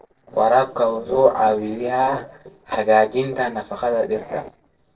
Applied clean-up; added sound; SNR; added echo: neural separator model SepFormer DNS4.